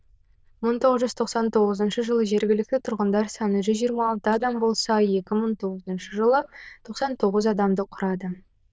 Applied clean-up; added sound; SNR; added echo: neural diffusion model UNIVERSE++.